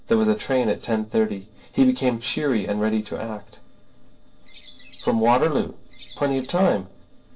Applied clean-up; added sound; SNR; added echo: neural separator model SepFormer DNS4.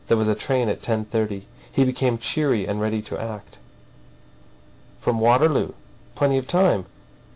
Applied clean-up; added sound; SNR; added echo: none; none; none; none.